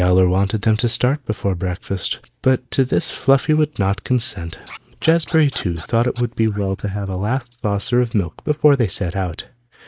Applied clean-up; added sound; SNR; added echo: neural mask model DeepFilterNet 3.